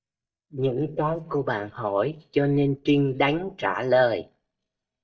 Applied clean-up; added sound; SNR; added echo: neural mask model DeepFilterNet 3.